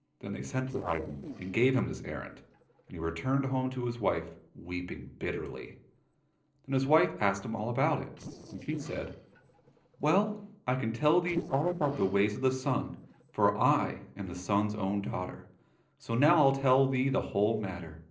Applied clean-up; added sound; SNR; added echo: neural separator model SepFormer DNS4.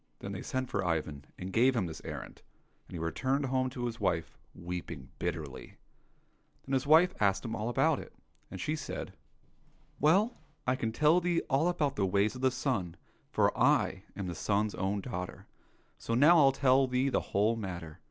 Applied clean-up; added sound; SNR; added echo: none; none; none; none.